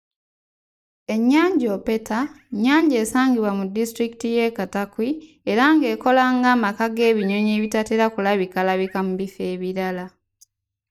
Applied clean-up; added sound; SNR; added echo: neural mask model DeepFilterNet 3.